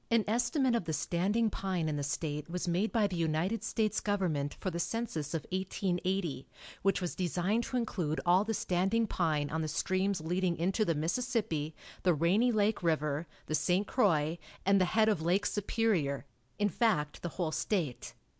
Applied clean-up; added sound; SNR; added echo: none; none; none; none.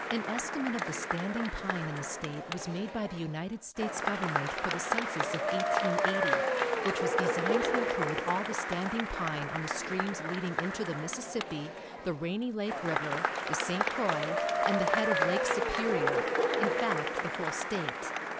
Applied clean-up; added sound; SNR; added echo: none; Applause / Crowd / Cheering; -4 dB; none.